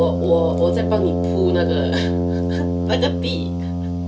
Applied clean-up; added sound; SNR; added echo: none; Brass instrument; -3 dB; reverberation time 0.2 s.